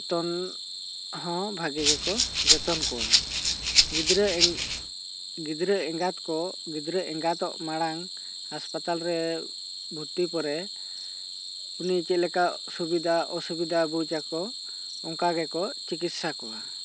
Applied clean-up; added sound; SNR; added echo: none; Rattle (instrument); -5 dB; none.